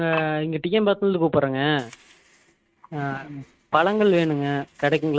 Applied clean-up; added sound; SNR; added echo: neural mask model RNNoise.